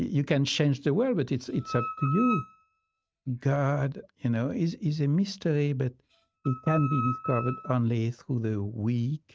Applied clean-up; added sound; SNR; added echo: neural mask model RNNoise.